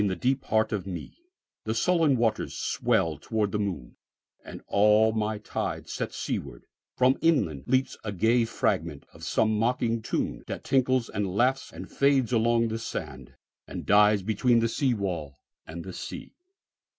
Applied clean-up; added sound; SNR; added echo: none; none; none; none.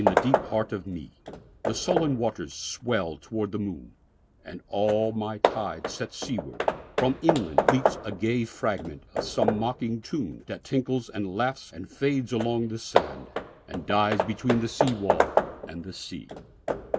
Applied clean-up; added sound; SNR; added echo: none; Hammer / Wood; 1 dB; none.